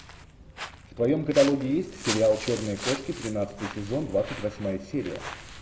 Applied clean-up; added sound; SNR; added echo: none; Walk, footsteps; 11 dB; none.